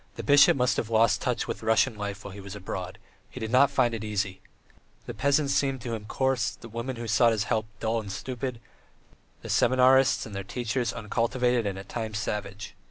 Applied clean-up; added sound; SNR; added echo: none; none; none; none.